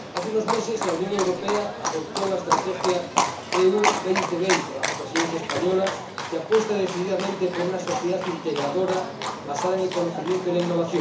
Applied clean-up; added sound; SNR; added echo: none; Livestock, farm animals, working animals; 3 dB; reverberation time 0.7 s.